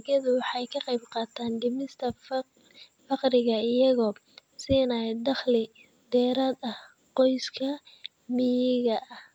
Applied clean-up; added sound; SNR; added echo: none; none; none; none.